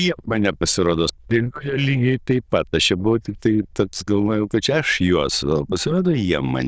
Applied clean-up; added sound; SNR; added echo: neural diffusion model UNIVERSE++.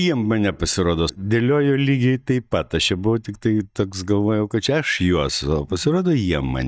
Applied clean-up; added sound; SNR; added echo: neural mask model DeepFilterNet 3.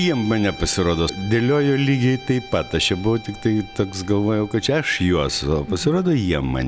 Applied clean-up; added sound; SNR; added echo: none; Guitar; 20 dB; none.